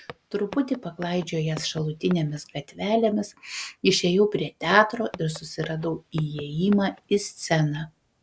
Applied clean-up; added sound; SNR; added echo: none; Walk, footsteps; 18 dB; none.